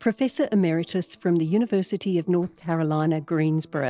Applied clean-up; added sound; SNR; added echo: neural separator model SepFormer DNS4.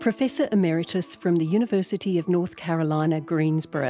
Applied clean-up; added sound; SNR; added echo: none; none; none; none.